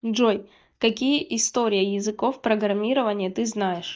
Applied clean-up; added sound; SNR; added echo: neural mask model DeepFilterNet 3.